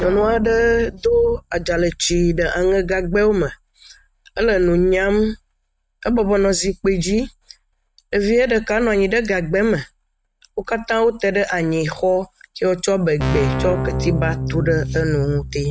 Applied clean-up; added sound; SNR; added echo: neural mask model RNNoise.